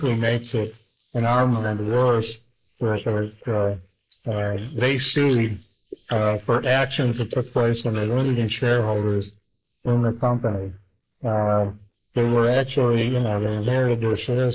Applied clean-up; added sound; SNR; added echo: neural mask model Resemble Enhance denoiser.